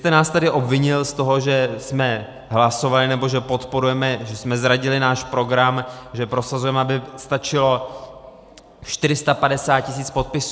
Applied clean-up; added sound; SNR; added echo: none; none; none; none.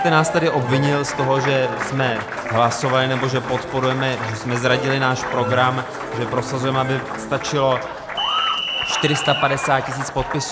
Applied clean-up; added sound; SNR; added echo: none; Applause; 5 dB; none.